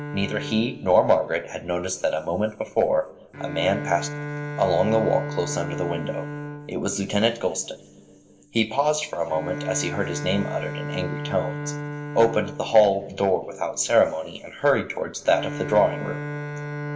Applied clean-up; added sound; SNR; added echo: none; Bowed string instrument; 9 dB; reverberation time 3.0 s.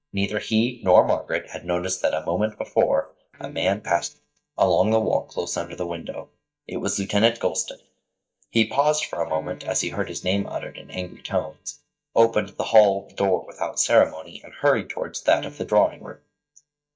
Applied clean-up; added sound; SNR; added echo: neural mask model DeepFilterNet 3.